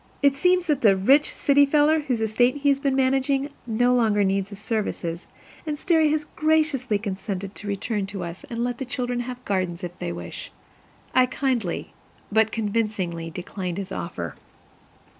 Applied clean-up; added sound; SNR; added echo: none; none; none; none.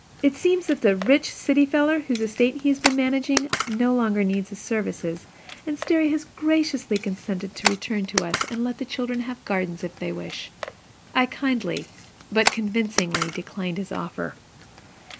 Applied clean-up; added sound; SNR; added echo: none; Camera; 9 dB; none.